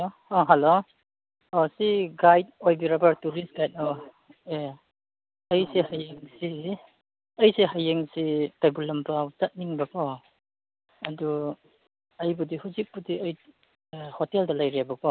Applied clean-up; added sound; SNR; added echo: none; none; none; none.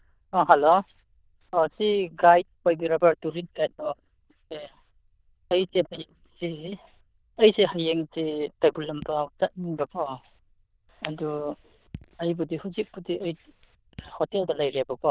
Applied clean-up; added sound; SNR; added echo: neural diffusion model UNIVERSE++.